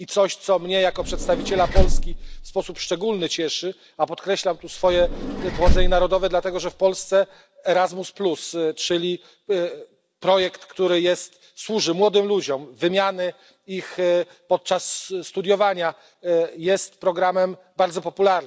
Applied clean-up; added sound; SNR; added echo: none; Vehicle; 0 dB; none.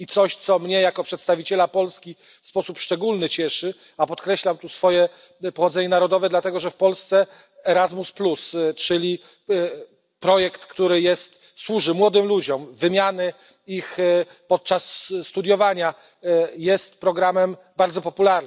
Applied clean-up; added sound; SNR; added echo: none; none; none; none.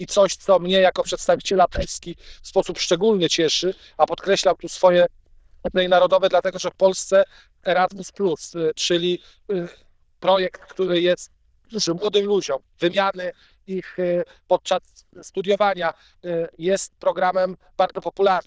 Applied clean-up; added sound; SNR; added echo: neural diffusion model UNIVERSE++.